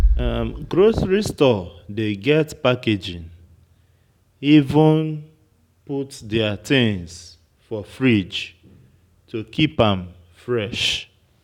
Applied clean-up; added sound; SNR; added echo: none; Bass drum; 10 dB; none.